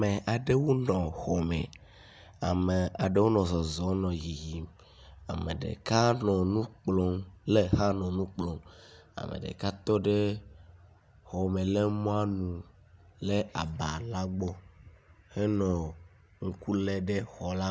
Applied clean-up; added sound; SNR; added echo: none; none; none; none.